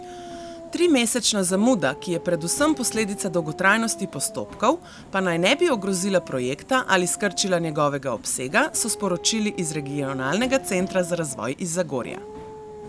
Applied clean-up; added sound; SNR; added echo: none; Subway, metro, underground + Dog; 15 dB; none.